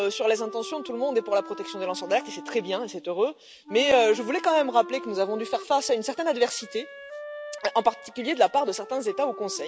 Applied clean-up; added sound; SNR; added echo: none; Wind instrument, woodwind instrument; 15 dB; none.